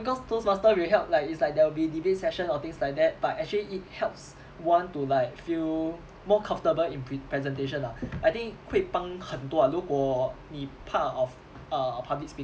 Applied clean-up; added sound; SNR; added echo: none; none; none; none.